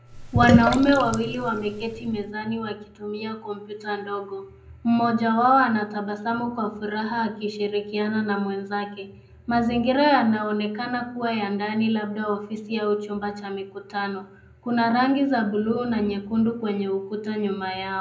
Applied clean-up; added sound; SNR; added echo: none; Sink (filling or washing); 2 dB; reverberation time 0.5 s.